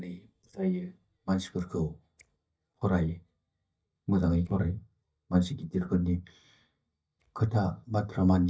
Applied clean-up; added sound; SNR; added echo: neural mask model DeepFilterNet 3.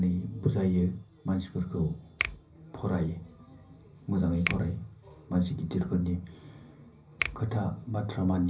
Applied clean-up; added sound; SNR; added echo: none; Finger snapping; 9 dB; reverberation time 0.5 s.